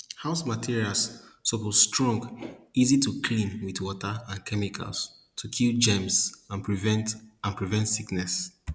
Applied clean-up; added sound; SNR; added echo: none; none; none; none.